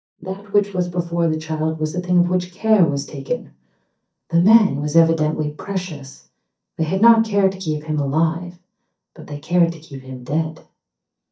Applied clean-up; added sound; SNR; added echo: neural mask model DeepFilterNet 3.